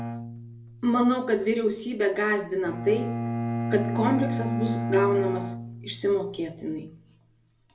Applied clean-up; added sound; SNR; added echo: none; Bowed string instrument; 5 dB; reverberation time 0.4 s.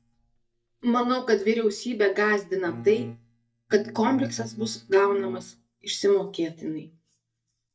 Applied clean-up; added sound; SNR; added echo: neural mask model DeepFilterNet 3.